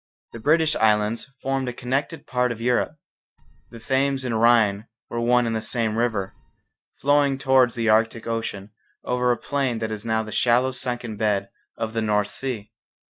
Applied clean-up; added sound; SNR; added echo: neural mask model DeepFilterNet 3.